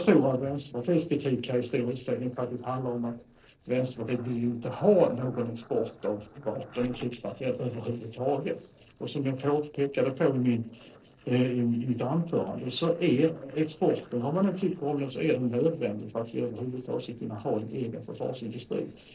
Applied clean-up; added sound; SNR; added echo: neural separator model SepFormer DNS4.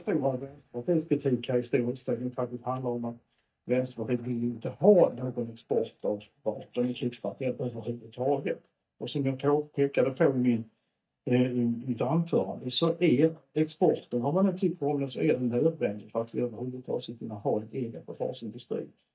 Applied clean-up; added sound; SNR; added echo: neural mask model DeepFilterNet 3.